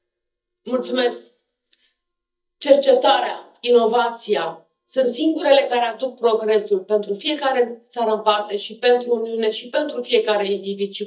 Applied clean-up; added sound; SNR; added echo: neural mask model DeepFilterNet 3.